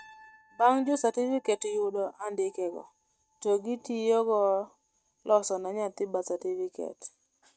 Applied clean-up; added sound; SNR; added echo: neural mask model RNNoise.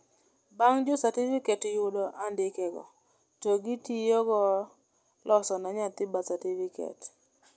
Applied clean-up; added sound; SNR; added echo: none; none; none; none.